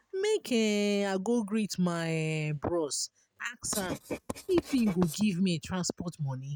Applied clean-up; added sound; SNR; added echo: neural mask model RNNoise.